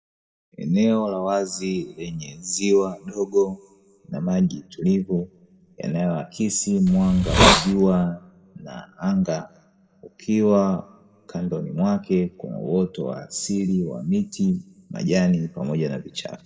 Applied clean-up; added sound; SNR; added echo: none; Hiss; -4 dB; reverberation time 1.1 s.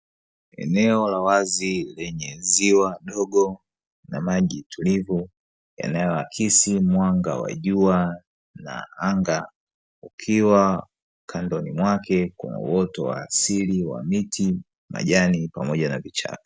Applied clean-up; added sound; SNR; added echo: none; none; none; none.